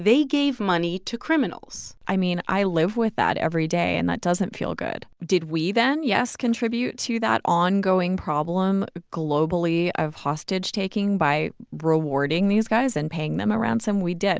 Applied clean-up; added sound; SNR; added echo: none; none; none; none.